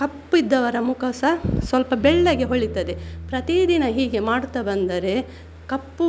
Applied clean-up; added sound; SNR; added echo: none; Bass guitar; 15 dB; none.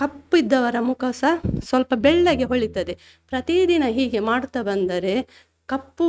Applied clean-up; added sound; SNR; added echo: neural mask model RNNoise.